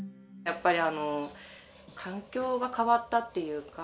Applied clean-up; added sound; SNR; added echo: none; none; none; none.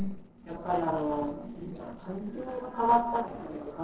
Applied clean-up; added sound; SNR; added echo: neural separator model SepFormer DNS4.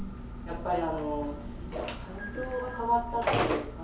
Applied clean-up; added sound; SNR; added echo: none; Telephone; 2 dB; reverberation time 0.6 s.